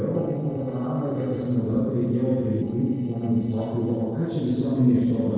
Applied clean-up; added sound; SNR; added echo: neural separator model SepFormer DNS4.